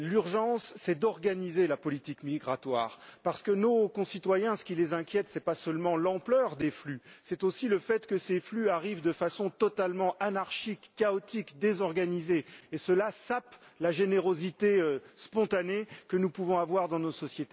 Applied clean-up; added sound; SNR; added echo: none; none; none; none.